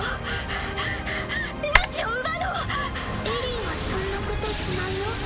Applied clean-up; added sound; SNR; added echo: none; Typing; 0 dB; none.